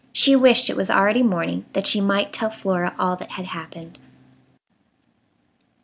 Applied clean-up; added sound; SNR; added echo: none; none; none; none.